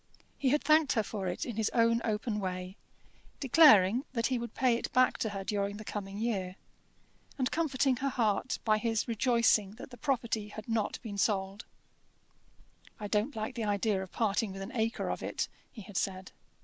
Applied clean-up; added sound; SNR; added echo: none; none; none; none.